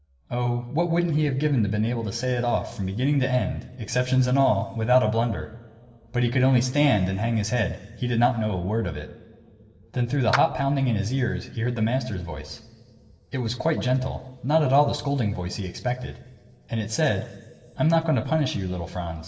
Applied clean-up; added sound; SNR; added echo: none; Clapping; 10 dB; reverberation time 2.6 s.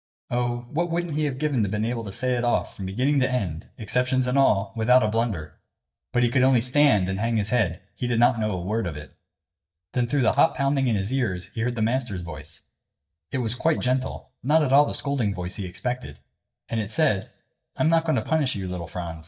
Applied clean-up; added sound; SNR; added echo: neural mask model DeepFilterNet 3.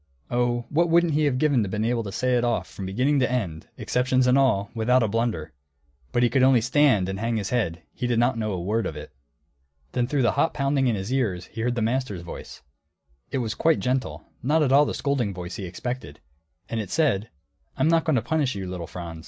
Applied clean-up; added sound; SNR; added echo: none; none; none; none.